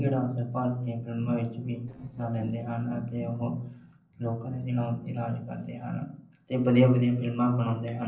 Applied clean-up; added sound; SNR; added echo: neural separator model SepFormer DNS4.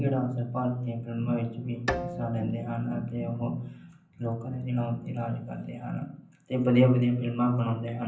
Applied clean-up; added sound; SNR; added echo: none; Bowed string instrument; 11 dB; reverberation time 0.6 s.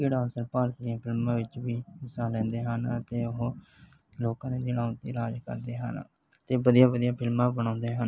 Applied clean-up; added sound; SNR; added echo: none; none; none; none.